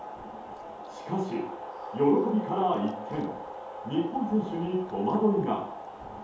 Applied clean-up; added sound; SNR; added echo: none; Chewing, mastication; 18 dB; reverberation time 0.7 s.